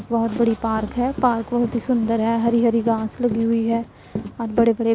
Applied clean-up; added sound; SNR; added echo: none; Run; 14 dB; none.